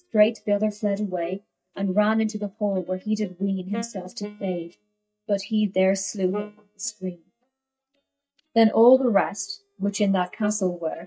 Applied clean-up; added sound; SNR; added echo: neural mask model DeepFilterNet 3.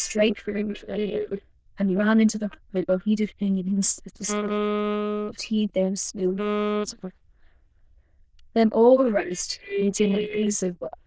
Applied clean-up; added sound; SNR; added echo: neural diffusion model UNIVERSE++.